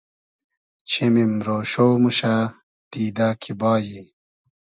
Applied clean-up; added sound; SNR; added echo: none; none; none; none.